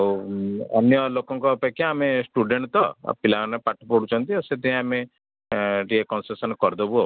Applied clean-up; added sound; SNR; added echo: none; none; none; none.